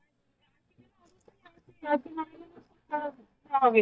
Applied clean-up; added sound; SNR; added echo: neural mask model DeepFilterNet 3.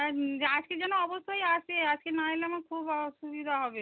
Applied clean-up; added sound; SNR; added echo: none; none; none; none.